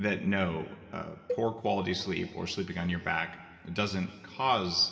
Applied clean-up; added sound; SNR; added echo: none; Cowbell; 11 dB; reverberation time 2.0 s.